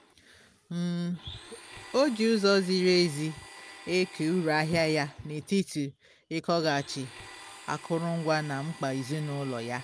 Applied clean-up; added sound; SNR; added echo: none; Domestic sounds, home sounds; 19 dB; none.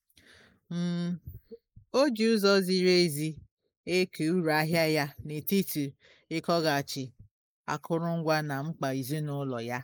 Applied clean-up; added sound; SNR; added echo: neural mask model Resemble Enhance denoiser.